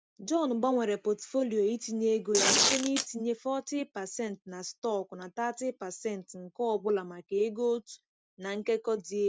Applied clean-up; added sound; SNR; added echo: none; Tearing; -4 dB; none.